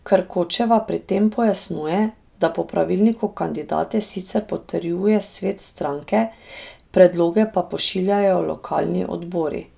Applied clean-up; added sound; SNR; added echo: none; none; none; none.